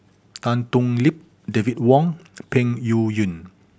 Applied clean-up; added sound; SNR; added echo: none; none; none; none.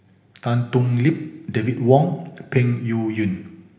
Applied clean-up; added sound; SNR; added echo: none; none; none; reverberation time 1.1 s.